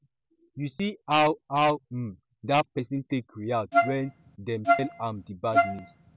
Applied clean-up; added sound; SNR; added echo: none; Wind instrument, woodwind instrument; -2 dB; none.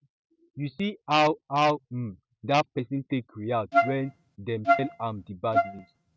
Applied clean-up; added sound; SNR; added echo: neural mask model RNNoise.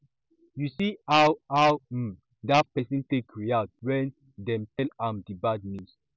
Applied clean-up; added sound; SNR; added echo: none; none; none; none.